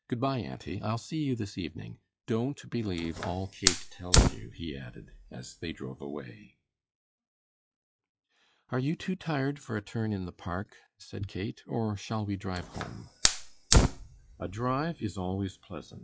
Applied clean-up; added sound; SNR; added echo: classical method log-MMSE.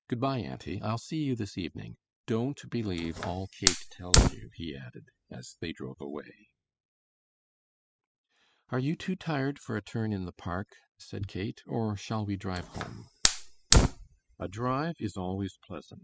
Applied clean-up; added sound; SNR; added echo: classical method spectral subtraction.